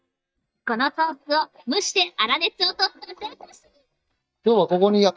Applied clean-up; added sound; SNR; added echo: neural mask model DeepFilterNet 3.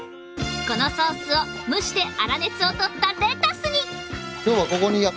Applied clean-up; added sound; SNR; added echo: none; Wind instrument, woodwind instrument; 16 dB; none.